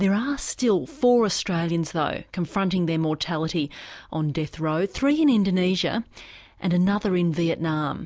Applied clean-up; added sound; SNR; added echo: none; none; none; none.